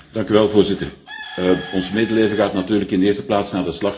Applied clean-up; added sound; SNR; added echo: none; Bird / Chicken, rooster; 19 dB; reverberation time 0.4 s.